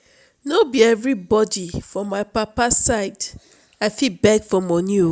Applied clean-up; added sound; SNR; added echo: none; none; none; none.